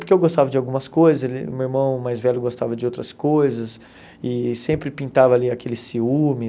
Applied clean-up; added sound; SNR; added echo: none; none; none; none.